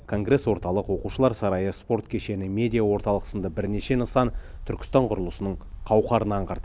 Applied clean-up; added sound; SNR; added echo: none; none; none; none.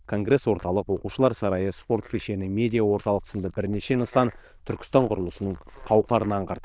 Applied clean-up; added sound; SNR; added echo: neural diffusion model UNIVERSE++.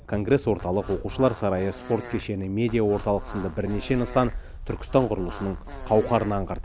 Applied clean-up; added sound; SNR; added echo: none; Fart; 17 dB; none.